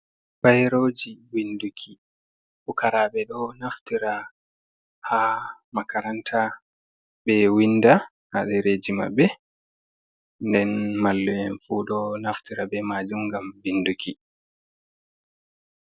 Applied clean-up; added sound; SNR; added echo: none; none; none; none.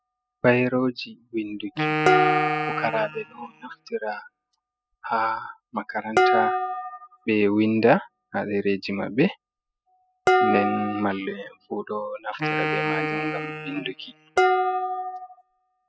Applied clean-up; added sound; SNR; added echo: classical method spectral subtraction.